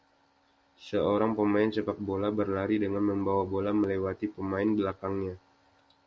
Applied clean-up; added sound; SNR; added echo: none; none; none; none.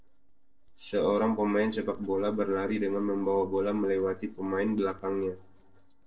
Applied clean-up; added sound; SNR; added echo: neural separator model SepFormer DNS4.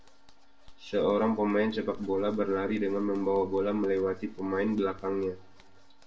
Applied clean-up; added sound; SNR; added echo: none; Zipper (clothing); 18 dB; reverberation time 0.4 s.